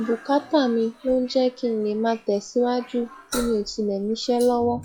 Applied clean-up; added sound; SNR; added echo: classical method log-MMSE.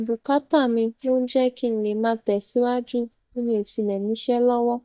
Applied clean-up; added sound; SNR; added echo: neural mask model DeepFilterNet 3.